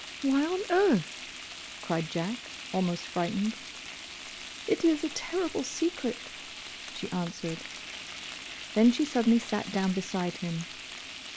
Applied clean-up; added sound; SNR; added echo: none; Frying (food); 11 dB; none.